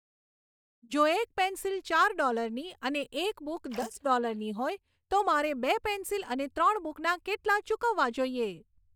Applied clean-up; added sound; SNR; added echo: neural mask model DeepFilterNet 3.